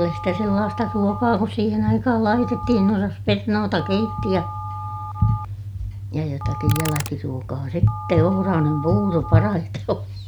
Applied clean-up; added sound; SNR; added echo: none; Computer keyboard + Telephone; 14 dB; none.